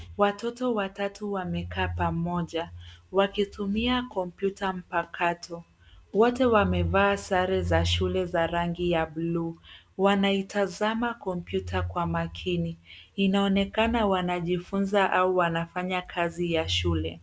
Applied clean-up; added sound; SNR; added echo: none; none; none; none.